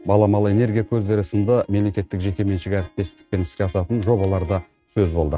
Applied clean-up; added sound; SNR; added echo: neural mask model RNNoise.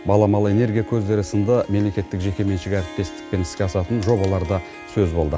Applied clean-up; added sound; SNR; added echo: none; Harp; 17 dB; none.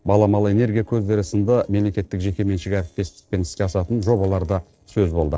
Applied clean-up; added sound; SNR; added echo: neural separator model SepFormer DNS4.